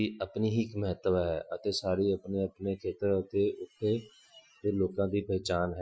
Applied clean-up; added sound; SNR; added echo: classical method Wiener filter.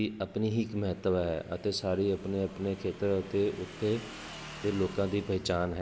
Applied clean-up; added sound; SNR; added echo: none; Motorcycle / Engine; 16 dB; none.